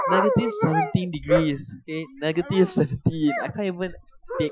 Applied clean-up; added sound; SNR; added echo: classical method Wiener filter.